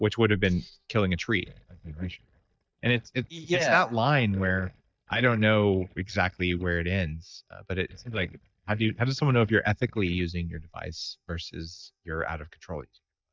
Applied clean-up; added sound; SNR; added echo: neural mask model DeepFilterNet 3.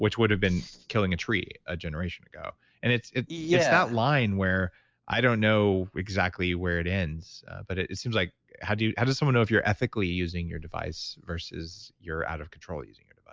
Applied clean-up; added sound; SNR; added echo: none; none; none; none.